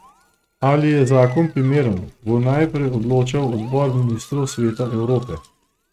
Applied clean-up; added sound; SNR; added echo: neural mask model RNNoise.